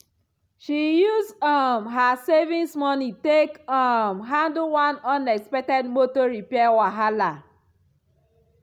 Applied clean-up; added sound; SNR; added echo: none; none; none; none.